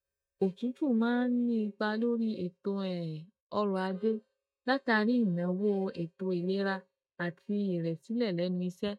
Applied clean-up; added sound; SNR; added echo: neural mask model DeepFilterNet 3.